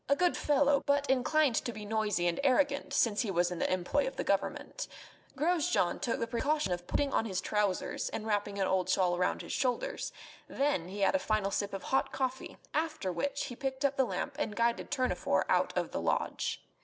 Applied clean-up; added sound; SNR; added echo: none; none; none; none.